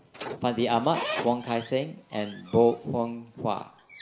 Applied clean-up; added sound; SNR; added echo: none; Squeak / Slam; 12 dB; reverberation time 0.6 s.